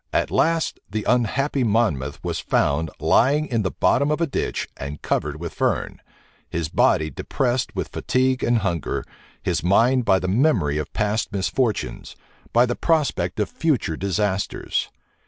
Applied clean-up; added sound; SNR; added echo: none; none; none; none.